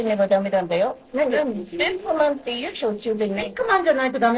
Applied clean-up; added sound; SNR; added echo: neural separator model SepFormer DNS4.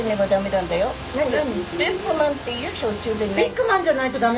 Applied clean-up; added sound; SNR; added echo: none; Organ; 15 dB; none.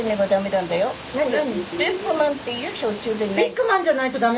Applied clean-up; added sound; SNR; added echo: none; none; none; none.